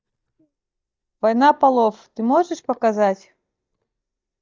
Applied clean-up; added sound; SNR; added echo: neural mask model DeepFilterNet 3.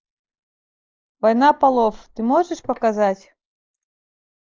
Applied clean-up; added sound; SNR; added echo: neural mask model Resemble Enhance denoiser.